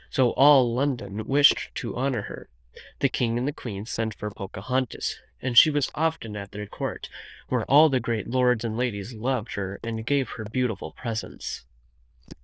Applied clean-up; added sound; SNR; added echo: neural diffusion model UNIVERSE++.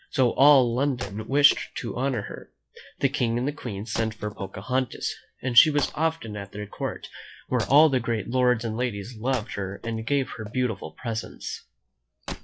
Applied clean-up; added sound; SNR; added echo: classical method log-MMSE.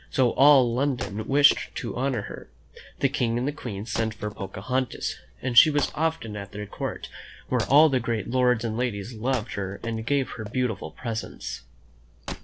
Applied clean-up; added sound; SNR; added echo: none; Wood; 17 dB; none.